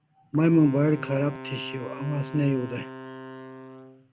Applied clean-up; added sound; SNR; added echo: none; Wind instrument, woodwind instrument; 14 dB; none.